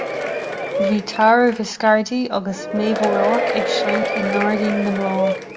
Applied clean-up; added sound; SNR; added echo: none; Applause / Crowd / Cheering; 3 dB; reverberation time 1.1 s.